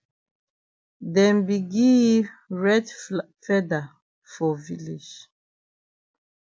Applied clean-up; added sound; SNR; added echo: none; none; none; none.